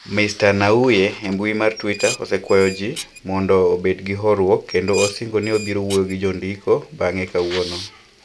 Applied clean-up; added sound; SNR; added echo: none; Dishes, pots, and pans; 14 dB; none.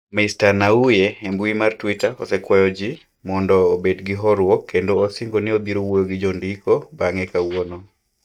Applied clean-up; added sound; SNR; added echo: neural mask model DeepFilterNet 3.